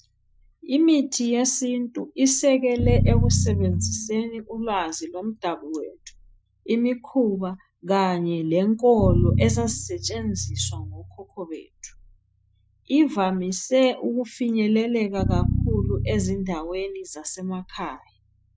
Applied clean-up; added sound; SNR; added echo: classical method Wiener filter.